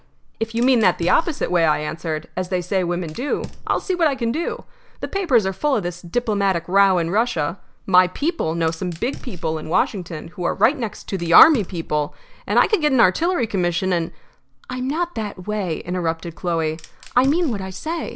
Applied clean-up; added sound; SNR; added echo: none; Fire; 14 dB; none.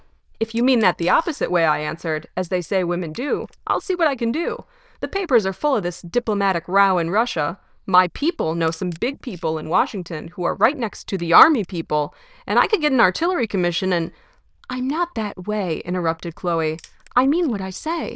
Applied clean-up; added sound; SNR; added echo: neural diffusion model UNIVERSE++.